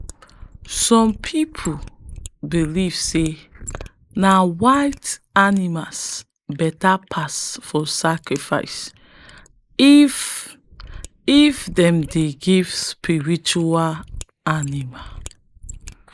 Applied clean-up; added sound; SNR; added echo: neural mask model Resemble Enhance denoiser.